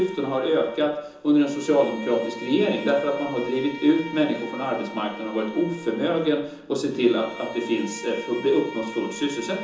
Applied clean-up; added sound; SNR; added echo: none; Bowed string instrument; 15 dB; reverberation time 0.6 s.